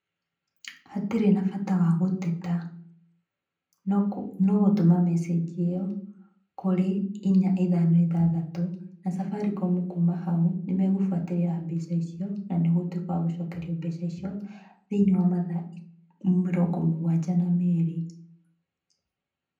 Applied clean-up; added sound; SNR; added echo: none; none; none; reverberation time 0.6 s.